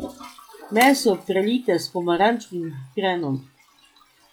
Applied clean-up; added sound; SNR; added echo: classical method log-MMSE.